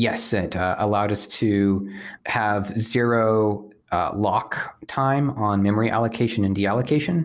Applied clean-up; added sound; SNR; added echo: none; none; none; none.